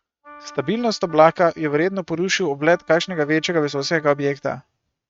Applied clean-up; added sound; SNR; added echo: neural mask model RNNoise.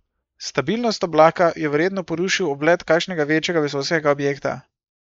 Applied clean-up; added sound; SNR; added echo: neural mask model Resemble Enhance denoiser.